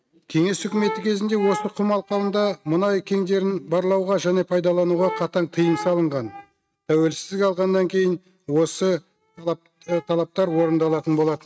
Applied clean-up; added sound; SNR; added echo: neural mask model RNNoise.